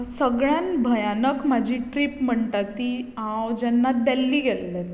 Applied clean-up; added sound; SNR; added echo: none; none; none; none.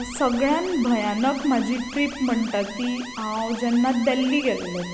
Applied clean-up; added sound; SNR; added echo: none; Alarm; 14 dB; none.